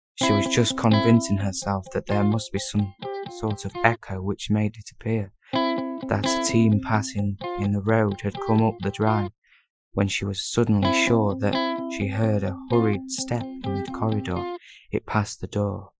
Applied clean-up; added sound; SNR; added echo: classical method Wiener filter.